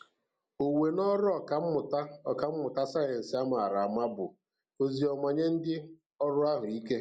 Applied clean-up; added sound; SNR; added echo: none; none; none; none.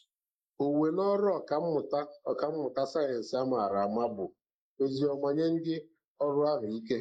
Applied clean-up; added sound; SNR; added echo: neural mask model Resemble Enhance denoiser.